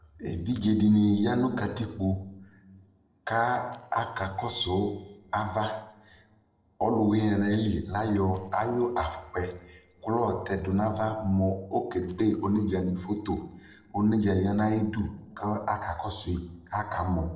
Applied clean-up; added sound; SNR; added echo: neural separator model SepFormer DNS4.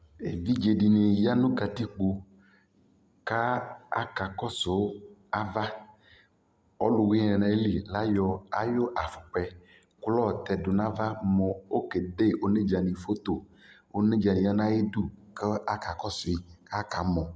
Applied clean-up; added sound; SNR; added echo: none; none; none; none.